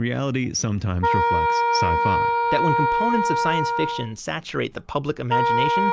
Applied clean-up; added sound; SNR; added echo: none; Wind instrument, woodwind instrument; -3 dB; none.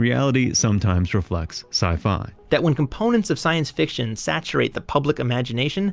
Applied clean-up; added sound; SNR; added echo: none; none; none; none.